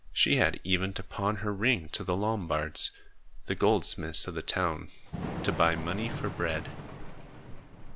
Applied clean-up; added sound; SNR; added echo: none; Thunder / Rain; 9 dB; none.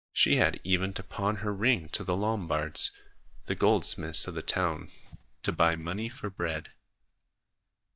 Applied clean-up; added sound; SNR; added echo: neural mask model DeepFilterNet 3.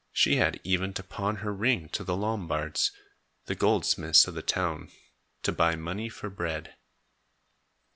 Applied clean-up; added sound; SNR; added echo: none; none; none; none.